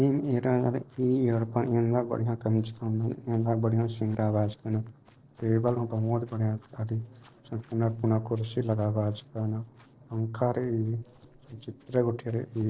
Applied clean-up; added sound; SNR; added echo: neural separator model SepFormer DNS4.